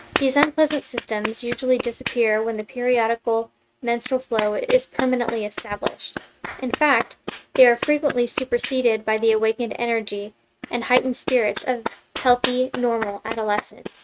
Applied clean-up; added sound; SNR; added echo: neural mask model RNNoise.